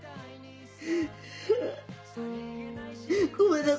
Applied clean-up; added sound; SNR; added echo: none; Bass guitar; 14 dB; none.